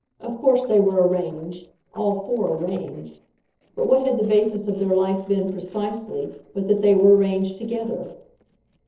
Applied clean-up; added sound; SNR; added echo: neural separator model SepFormer DNS4.